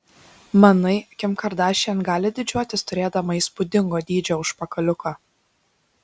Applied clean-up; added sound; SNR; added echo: none; none; none; none.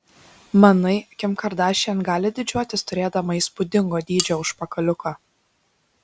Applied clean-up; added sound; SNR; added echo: none; Cutlery, silverware; 8 dB; none.